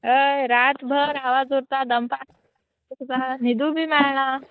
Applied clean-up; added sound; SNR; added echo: neural mask model DeepFilterNet 3.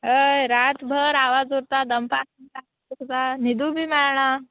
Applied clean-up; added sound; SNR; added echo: none; none; none; none.